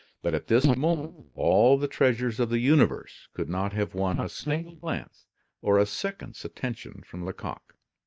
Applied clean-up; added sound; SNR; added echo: neural mask model DeepFilterNet 3.